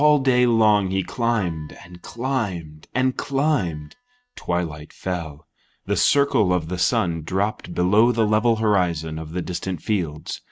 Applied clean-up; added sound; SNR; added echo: neural mask model DeepFilterNet 3.